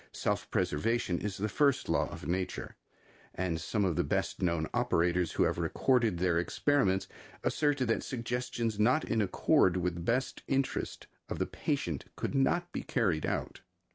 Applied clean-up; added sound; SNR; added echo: none; none; none; none.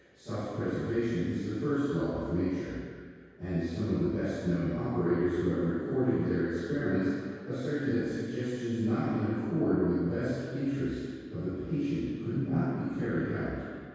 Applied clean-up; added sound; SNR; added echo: none; none; none; reverberation time 2.0 s.